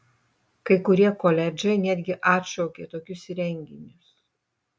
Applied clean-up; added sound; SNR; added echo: none; none; none; none.